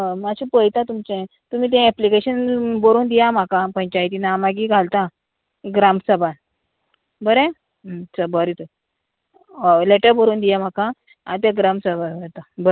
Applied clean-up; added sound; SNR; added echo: none; none; none; none.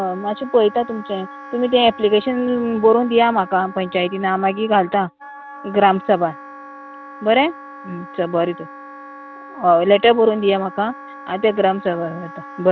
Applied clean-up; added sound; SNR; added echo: none; Wind instrument, woodwind instrument; 17 dB; none.